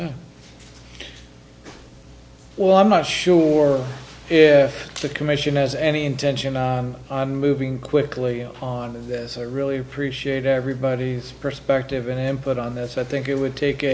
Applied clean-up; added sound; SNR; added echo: none; none; none; none.